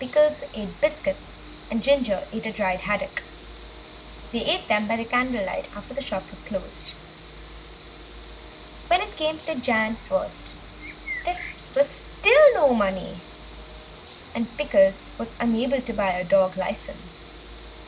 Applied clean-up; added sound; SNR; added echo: none; Train + Bird; 13 dB; none.